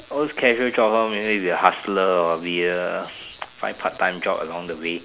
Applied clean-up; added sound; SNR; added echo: none; none; none; none.